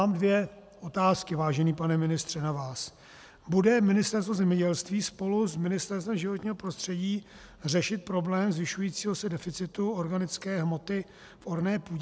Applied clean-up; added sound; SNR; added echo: none; none; none; none.